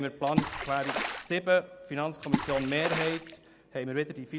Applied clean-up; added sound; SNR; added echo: none; Water / Splash, splatter; 3 dB; none.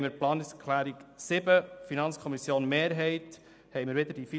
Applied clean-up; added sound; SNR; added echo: none; none; none; none.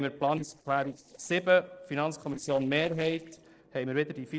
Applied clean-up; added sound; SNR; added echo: neural separator model SepFormer DNS4.